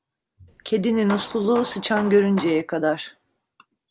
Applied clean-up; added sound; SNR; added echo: none; Hammer; 13 dB; none.